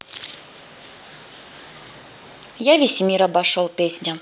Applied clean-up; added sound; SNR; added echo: none; none; none; none.